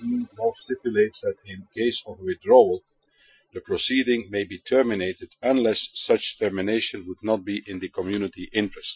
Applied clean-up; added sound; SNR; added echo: classical method Wiener filter.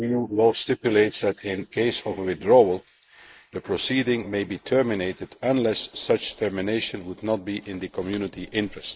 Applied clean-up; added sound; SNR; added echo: neural mask model Resemble Enhance denoiser.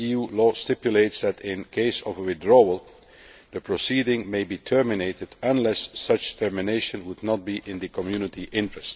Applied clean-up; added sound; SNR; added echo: none; none; none; none.